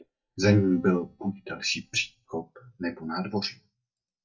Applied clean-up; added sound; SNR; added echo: neural mask model DeepFilterNet 3.